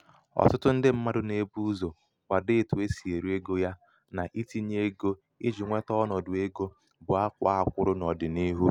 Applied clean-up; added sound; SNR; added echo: none; none; none; none.